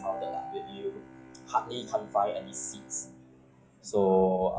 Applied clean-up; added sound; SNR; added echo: classical method log-MMSE.